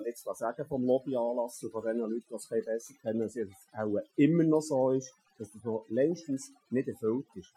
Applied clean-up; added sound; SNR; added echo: classical method Wiener filter.